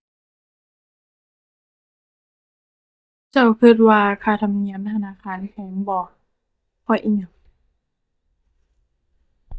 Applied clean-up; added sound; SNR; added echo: neural mask model DeepFilterNet 3.